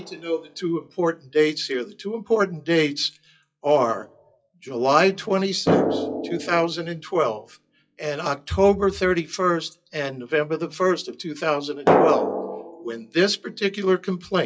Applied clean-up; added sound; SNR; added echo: classical method WPE with log-MMSE.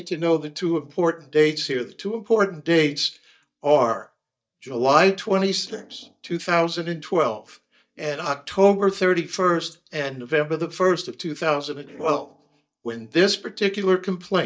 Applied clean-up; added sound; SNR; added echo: neural mask model DeepFilterNet 3.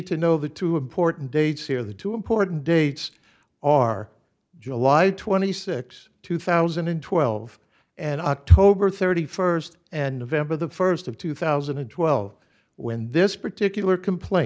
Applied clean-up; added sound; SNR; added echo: none; none; none; none.